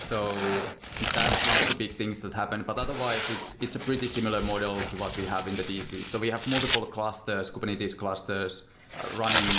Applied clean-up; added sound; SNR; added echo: none; Tearing; 0 dB; none.